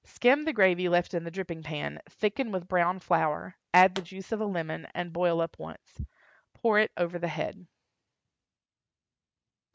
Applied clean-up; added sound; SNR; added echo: neural mask model RNNoise.